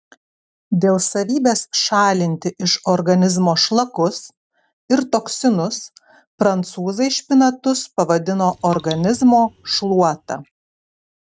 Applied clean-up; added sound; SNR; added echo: neural mask model RNNoise.